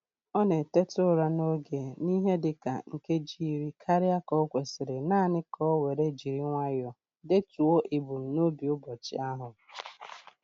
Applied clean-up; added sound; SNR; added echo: none; none; none; none.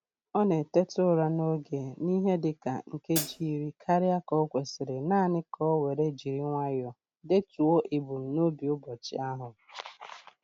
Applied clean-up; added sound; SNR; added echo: none; Hi-hat; 5 dB; none.